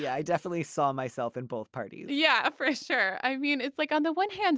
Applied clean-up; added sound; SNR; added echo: none; none; none; none.